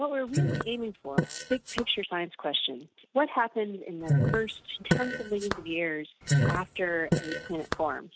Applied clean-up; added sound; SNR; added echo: neural mask model RNNoise.